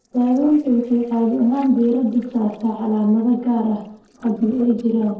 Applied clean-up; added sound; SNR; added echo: neural separator model SepFormer DNS4.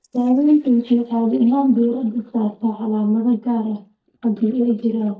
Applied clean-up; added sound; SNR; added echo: neural mask model DeepFilterNet 3.